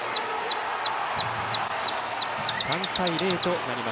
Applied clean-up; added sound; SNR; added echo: none; Mechanisms; 6 dB; none.